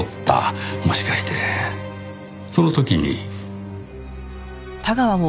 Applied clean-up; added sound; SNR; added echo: none; none; none; none.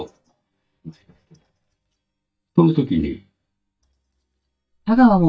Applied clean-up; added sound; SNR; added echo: neural mask model DeepFilterNet 3.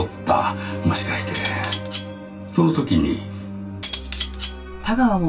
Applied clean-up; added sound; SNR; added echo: none; Cutlery, silverware; 2 dB; reverberation time 0.1 s.